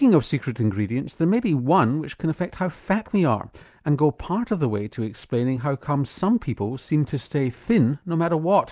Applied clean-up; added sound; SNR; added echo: none; none; none; none.